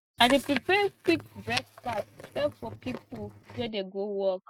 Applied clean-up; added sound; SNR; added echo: neural mask model RNNoise.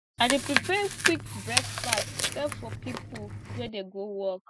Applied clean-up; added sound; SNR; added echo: none; Chewing, mastication; -1 dB; none.